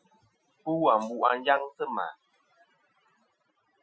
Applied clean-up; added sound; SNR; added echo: classical method Wiener filter.